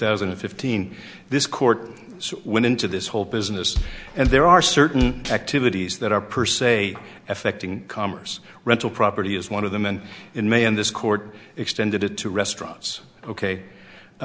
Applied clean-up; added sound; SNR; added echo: none; Bass drum; 5 dB; none.